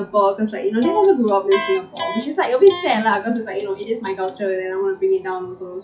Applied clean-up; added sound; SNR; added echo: classical method WPE with log-MMSE.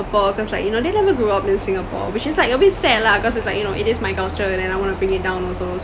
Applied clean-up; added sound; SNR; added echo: none; none; none; none.